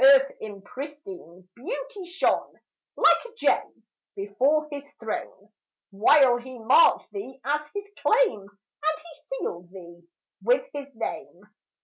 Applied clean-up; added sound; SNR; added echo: none; none; none; none.